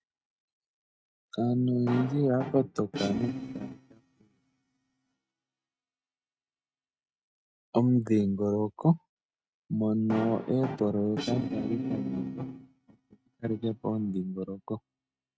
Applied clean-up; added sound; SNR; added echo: neural mask model RNNoise.